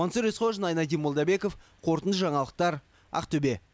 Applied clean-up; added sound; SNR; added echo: none; none; none; none.